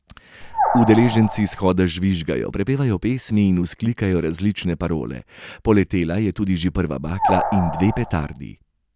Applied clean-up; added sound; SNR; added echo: none; Animal; 4 dB; none.